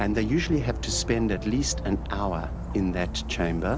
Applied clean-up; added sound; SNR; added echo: none; Dog; 6 dB; none.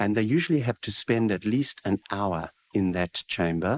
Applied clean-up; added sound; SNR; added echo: neural mask model Resemble Enhance denoiser.